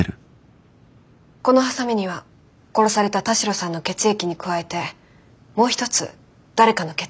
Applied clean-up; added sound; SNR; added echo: none; none; none; none.